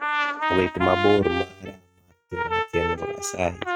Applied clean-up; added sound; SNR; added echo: neural mask model RNNoise.